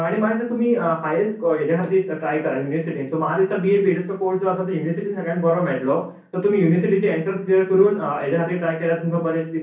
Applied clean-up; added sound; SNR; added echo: none; none; none; reverberation time 0.6 s.